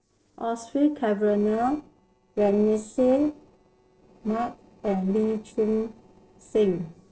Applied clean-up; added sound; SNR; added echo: neural separator model SepFormer DNS4.